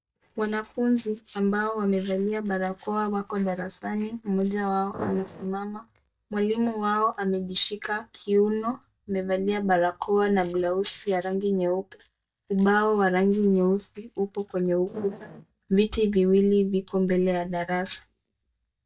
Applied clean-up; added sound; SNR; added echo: neural mask model DeepFilterNet 3.